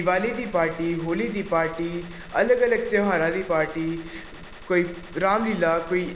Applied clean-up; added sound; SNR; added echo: none; Gunshot, gunfire; 16 dB; none.